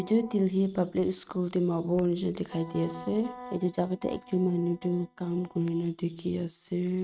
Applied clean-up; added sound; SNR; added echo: neural mask model RNNoise.